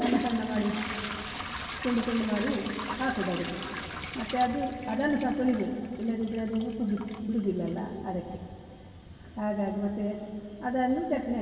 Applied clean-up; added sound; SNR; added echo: none; Trickle, dribble / Toilet flush / Hiss; 9 dB; reverberation time 2.4 s.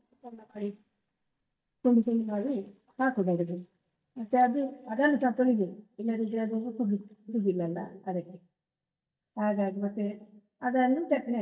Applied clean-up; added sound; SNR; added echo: neural mask model DeepFilterNet 3.